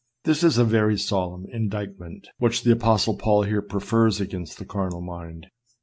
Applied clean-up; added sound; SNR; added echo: none; none; none; none.